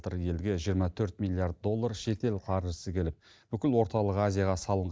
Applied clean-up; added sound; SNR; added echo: neural mask model DeepFilterNet 3.